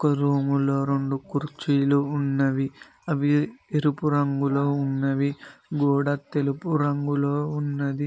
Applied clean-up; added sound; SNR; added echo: none; none; none; none.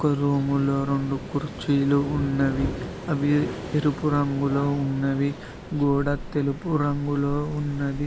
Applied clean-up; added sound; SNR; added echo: none; Waves, surf; 10 dB; none.